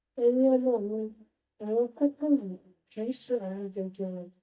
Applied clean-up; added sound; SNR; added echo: neural mask model DeepFilterNet 3.